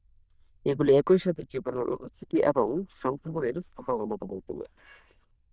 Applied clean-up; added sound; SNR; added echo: neural diffusion model UNIVERSE++.